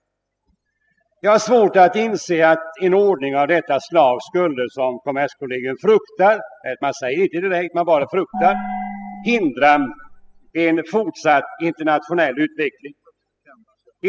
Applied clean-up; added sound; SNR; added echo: classical method spectral subtraction.